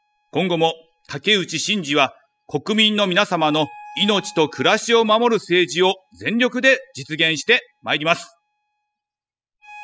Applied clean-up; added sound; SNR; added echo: classical method spectral subtraction.